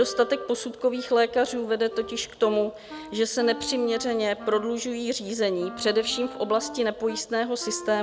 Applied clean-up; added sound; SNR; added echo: none; Wind instrument, woodwind instrument; 15 dB; none.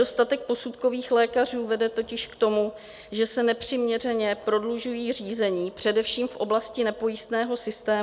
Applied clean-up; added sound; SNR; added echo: none; none; none; none.